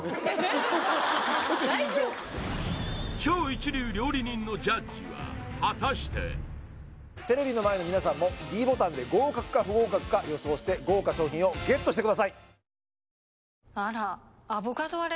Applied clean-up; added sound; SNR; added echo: none; none; none; none.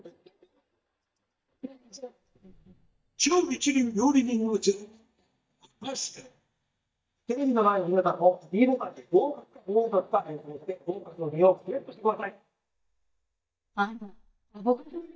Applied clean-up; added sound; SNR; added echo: neural mask model DeepFilterNet 3.